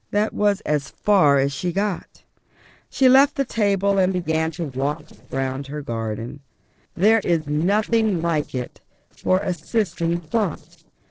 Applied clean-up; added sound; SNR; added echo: neural separator model SepFormer DNS4.